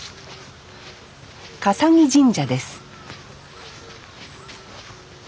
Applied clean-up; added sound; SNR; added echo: none; none; none; none.